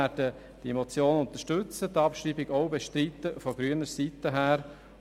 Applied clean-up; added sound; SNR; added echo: none; none; none; none.